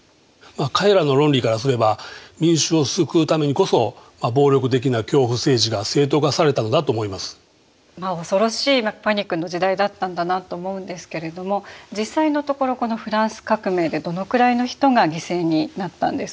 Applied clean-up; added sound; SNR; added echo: none; none; none; none.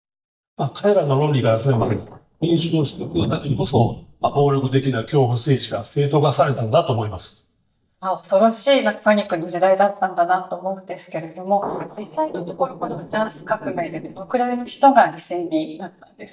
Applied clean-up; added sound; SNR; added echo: neural mask model DeepFilterNet 3.